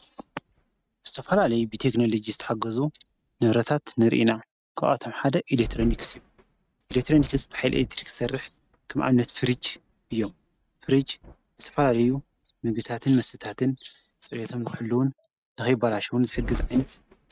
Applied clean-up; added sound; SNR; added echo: neural mask model RNNoise.